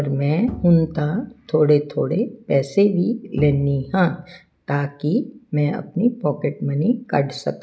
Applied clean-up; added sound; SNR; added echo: none; Bowed string instrument; 18 dB; none.